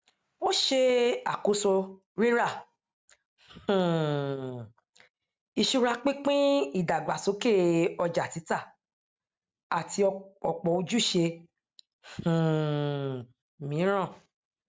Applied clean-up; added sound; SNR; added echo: none; none; none; none.